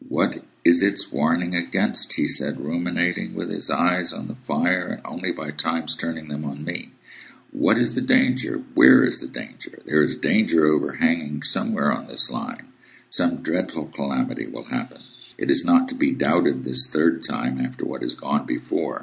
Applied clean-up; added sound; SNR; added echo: none; none; none; none.